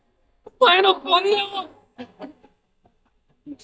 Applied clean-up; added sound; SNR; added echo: neural mask model DeepFilterNet 3.